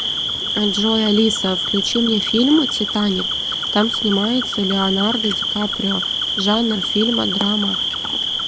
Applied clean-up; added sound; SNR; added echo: none; Cricket; 2 dB; none.